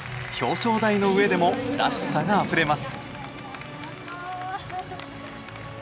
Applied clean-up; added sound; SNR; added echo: none; none; none; none.